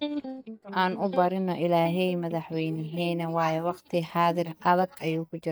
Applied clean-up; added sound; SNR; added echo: neural mask model DeepFilterNet 3.